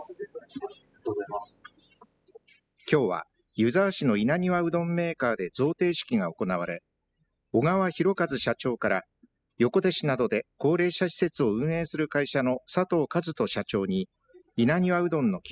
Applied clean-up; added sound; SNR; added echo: classical method spectral subtraction.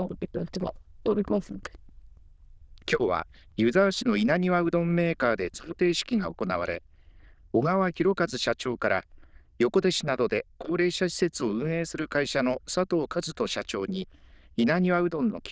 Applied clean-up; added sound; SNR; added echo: neural diffusion model UNIVERSE++.